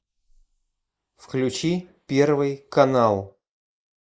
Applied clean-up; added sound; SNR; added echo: neural mask model Resemble Enhance denoiser.